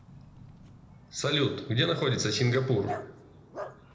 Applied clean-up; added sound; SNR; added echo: none; Dog; 15 dB; reverberation time 0.8 s.